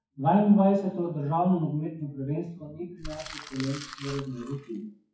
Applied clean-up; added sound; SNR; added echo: classical method WPE with log-MMSE.